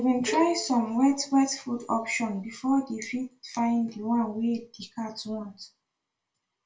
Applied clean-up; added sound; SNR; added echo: none; Bowed string instrument; 10 dB; reverberation time 0.2 s.